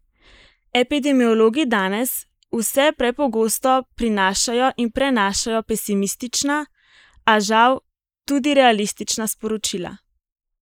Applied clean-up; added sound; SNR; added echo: neural mask model Resemble Enhance denoiser.